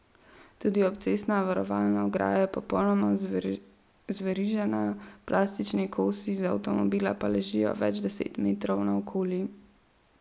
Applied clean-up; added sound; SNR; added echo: none; none; none; none.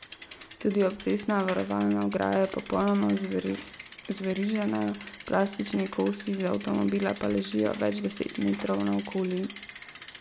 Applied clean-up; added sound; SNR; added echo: none; Bicycle; 16 dB; none.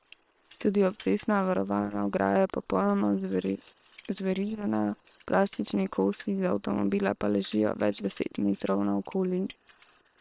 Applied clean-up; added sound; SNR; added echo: neural separator model SepFormer WHAM!.